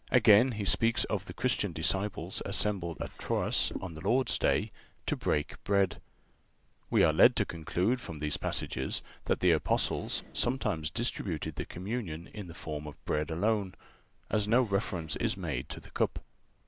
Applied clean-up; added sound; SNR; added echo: neural mask model Resemble Enhance denoiser.